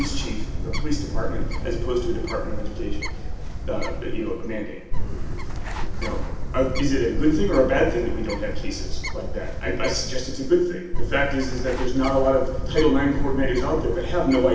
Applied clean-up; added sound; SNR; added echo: none; Bird; -1 dB; reverberation time 0.9 s.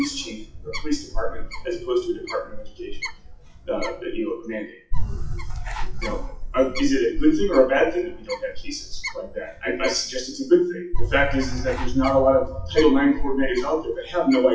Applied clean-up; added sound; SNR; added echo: classical method WPE with log-MMSE.